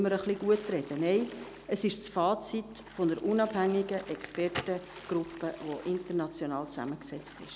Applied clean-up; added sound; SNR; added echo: none; Splash, splatter + Crackle; 17 dB; none.